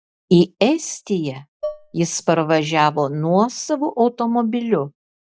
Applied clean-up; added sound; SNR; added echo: neural mask model DeepFilterNet 3.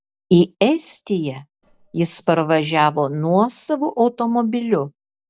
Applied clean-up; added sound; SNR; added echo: neural separator model SepFormer DNS4.